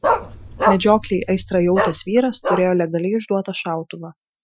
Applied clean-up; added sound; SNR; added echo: classical method Wiener filter.